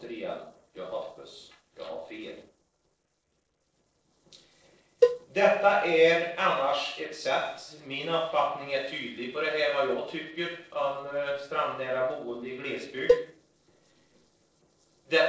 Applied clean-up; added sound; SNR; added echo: neural separator model SepFormer DNS4.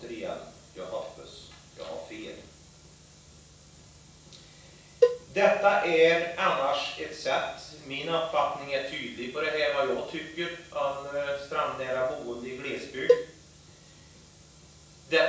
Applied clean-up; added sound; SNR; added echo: none; Cowbell; -2 dB; reverberation time 0.7 s.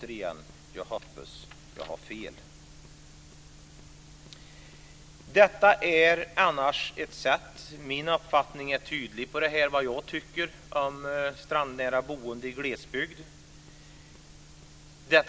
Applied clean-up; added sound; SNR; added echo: none; none; none; none.